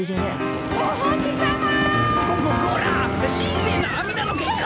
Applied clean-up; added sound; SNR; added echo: none; Piano; 1 dB; none.